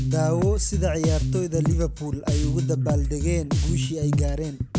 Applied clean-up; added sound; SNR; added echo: none; Bass guitar; -3 dB; none.